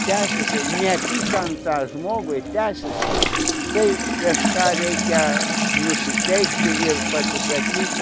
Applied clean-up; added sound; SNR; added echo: none; Mechanisms + Sink (filling or washing) / Water tap, faucet; -1 dB; none.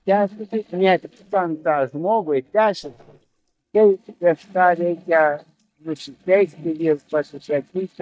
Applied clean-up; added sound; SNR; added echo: neural mask model DeepFilterNet 3.